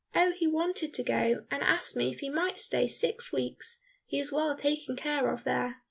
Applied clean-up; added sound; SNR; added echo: none; none; none; none.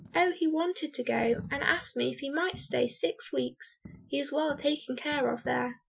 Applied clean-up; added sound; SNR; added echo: classical method Wiener filter.